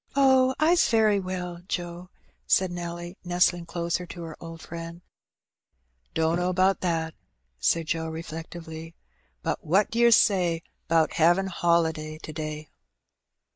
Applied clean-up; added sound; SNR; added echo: neural mask model Resemble Enhance denoiser.